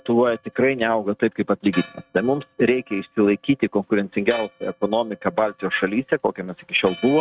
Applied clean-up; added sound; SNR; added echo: neural mask model RNNoise.